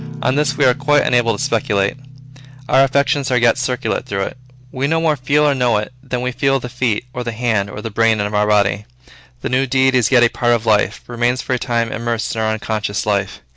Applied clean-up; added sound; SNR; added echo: none; Guitar; 20 dB; none.